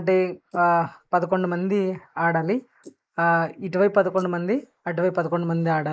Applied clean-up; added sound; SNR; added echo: neural mask model Resemble Enhance denoiser.